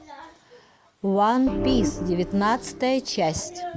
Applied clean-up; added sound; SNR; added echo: none; Organ; 5 dB; none.